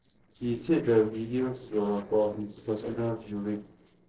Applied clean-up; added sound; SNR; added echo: neural separator model SepFormer DNS4.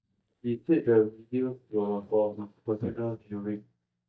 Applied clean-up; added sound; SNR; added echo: neural mask model DeepFilterNet 3.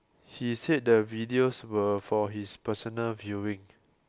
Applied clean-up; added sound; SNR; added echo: none; none; none; none.